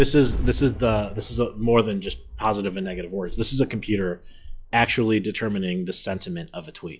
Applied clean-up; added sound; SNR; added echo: classical method log-MMSE.